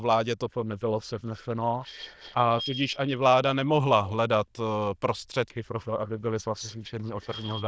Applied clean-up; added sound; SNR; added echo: neural diffusion model UNIVERSE++.